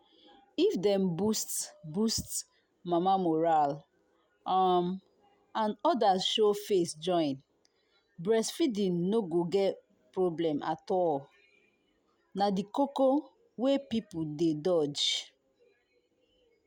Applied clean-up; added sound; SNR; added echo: none; none; none; none.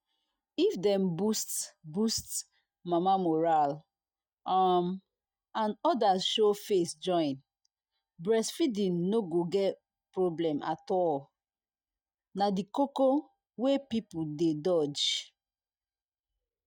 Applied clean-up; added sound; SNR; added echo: neural mask model DeepFilterNet 3.